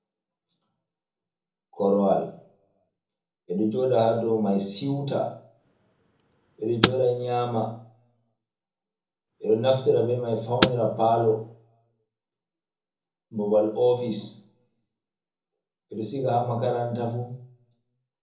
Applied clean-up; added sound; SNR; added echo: none; Car; 5 dB; reverberation time 0.6 s.